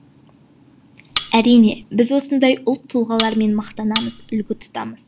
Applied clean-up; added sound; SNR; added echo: none; Cutlery, silverware; 10 dB; none.